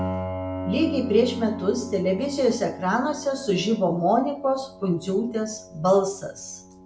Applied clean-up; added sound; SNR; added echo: none; Piano; 11 dB; none.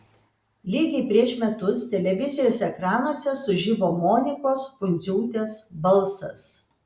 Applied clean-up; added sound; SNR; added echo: none; none; none; none.